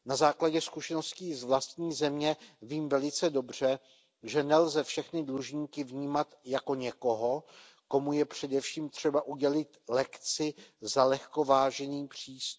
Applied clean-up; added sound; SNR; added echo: none; none; none; none.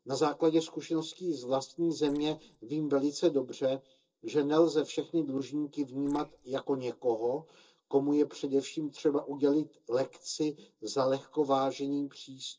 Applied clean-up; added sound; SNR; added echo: neural separator model SepFormer DNS4.